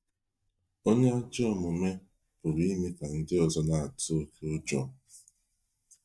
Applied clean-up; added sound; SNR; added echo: neural mask model DeepFilterNet 3.